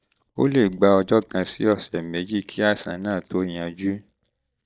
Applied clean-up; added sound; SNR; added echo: neural mask model DeepFilterNet 3.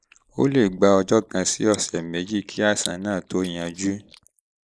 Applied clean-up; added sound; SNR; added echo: neural mask model Resemble Enhance denoiser.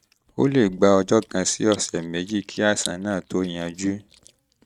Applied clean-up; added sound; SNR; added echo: neural mask model RNNoise.